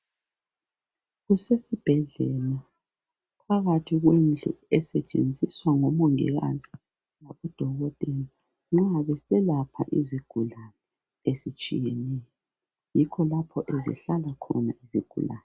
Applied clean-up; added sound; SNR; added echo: none; none; none; none.